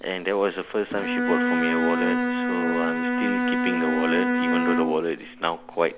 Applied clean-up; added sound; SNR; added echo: none; Bowed string instrument; -2 dB; none.